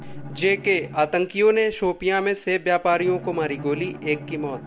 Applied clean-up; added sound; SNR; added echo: none; Bowed string instrument; 16 dB; none.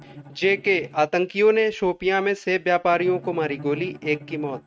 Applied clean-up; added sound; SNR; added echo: neural mask model RNNoise.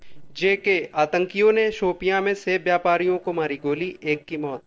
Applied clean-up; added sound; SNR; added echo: neural separator model SepFormer DNS4.